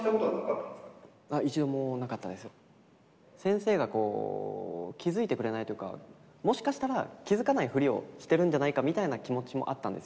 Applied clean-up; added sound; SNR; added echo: none; none; none; none.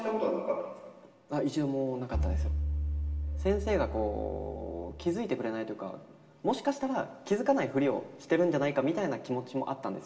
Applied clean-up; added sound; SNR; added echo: none; Bowed string instrument; 1 dB; reverberation time 0.9 s.